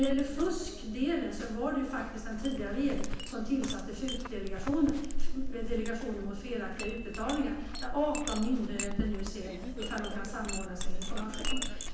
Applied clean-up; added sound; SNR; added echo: none; Chink, clink; 0 dB; reverberation time 0.9 s.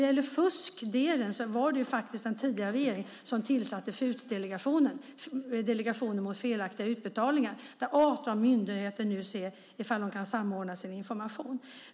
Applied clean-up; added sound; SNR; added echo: none; none; none; none.